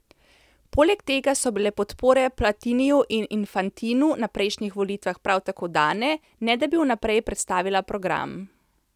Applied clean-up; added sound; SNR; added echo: none; none; none; none.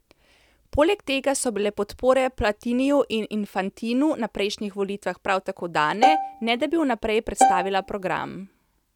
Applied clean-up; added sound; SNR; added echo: none; Bowed string instrument; -1 dB; none.